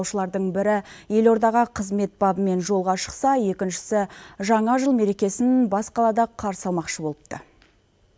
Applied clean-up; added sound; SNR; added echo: none; none; none; none.